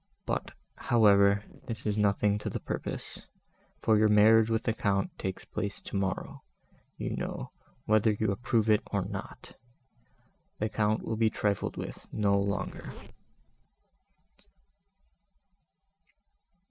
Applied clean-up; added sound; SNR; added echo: neural separator model SepFormer DNS4.